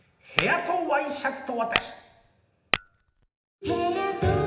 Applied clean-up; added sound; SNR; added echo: none; Tap / Glass; 3 dB; reverberation time 0.8 s.